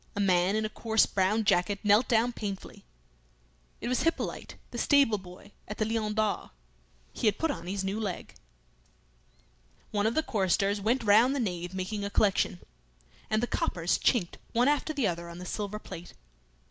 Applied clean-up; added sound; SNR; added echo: none; none; none; none.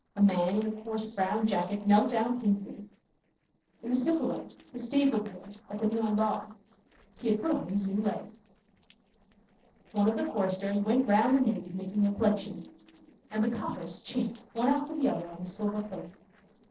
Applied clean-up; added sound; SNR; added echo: neural separator model SepFormer DNS4.